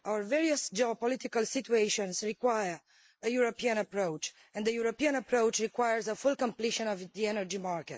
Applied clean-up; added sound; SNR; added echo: neural mask model Resemble Enhance denoiser.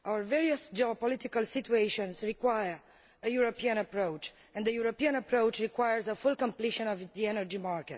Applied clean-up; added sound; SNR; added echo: none; none; none; none.